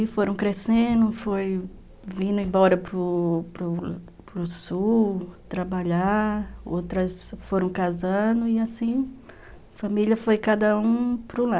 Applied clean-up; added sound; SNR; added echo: none; none; none; none.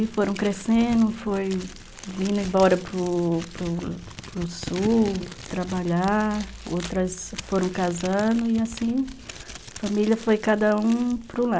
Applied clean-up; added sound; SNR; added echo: none; Crumpling, crinkling; 16 dB; none.